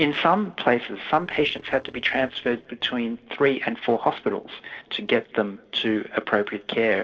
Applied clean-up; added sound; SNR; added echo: neural separator model SepFormer DNS4.